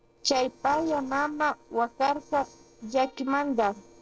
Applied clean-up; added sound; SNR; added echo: neural separator model SepFormer DNS4.